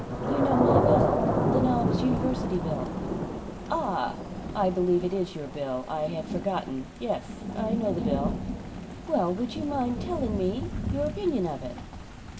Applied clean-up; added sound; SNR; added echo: none; Thunder / Rain; 0 dB; reverberation time 0.7 s.